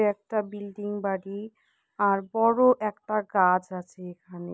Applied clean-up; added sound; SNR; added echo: none; none; none; none.